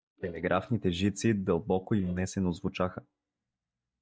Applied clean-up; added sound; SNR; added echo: neural mask model DeepFilterNet 3.